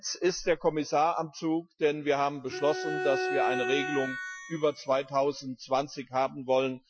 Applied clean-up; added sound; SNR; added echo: classical method Wiener filter.